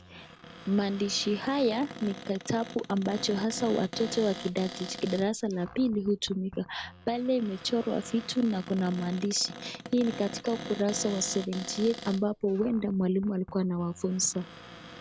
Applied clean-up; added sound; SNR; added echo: none; Cupboard open or close; 14 dB; none.